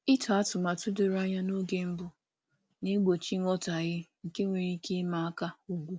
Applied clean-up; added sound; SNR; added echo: none; none; none; none.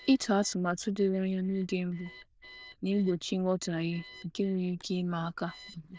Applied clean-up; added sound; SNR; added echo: neural diffusion model UNIVERSE++.